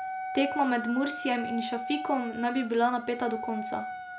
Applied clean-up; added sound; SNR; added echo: none; Wind instrument, woodwind instrument; 7 dB; none.